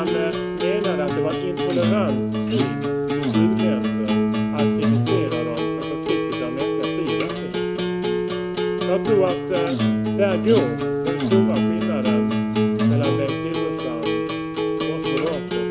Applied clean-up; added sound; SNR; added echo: none; Acoustic guitar; -5 dB; none.